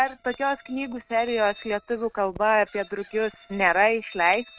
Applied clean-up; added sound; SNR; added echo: neural mask model RNNoise.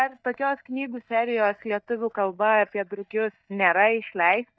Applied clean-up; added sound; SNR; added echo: neural mask model DeepFilterNet 3.